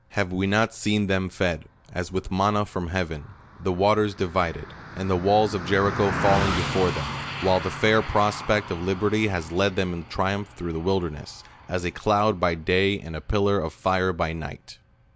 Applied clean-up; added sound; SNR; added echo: none; Car passing by; 11 dB; none.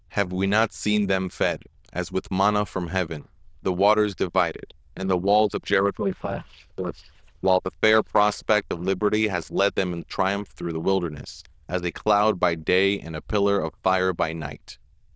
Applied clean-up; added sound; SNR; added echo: neural diffusion model UNIVERSE++.